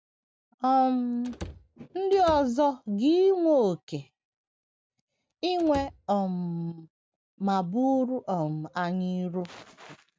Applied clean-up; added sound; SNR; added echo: none; Slam / Wood; 15 dB; none.